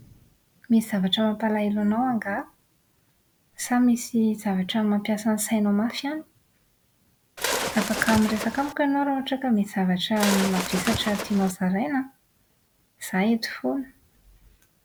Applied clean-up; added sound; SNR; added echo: none; Bird; 3 dB; none.